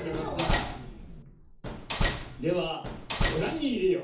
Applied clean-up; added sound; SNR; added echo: none; Slam; 0 dB; reverberation time 0.6 s.